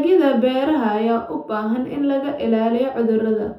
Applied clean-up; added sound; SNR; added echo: none; none; none; reverberation time 0.5 s.